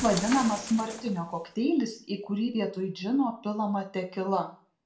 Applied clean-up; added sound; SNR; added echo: none; Shatter; 14 dB; reverberation time 0.3 s.